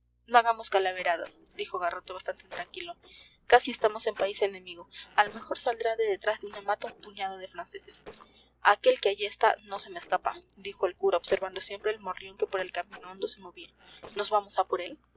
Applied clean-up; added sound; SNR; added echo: neural separator model SepFormer DNS4.